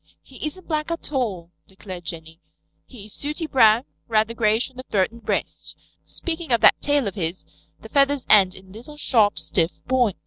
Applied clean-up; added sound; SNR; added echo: none; none; none; none.